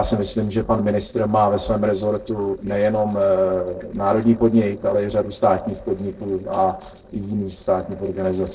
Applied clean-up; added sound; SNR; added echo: neural separator model SepFormer DNS4.